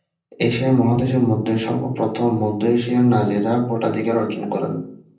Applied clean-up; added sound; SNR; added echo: none; none; none; reverberation time 0.6 s.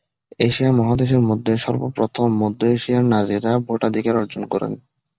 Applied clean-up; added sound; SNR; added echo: none; none; none; none.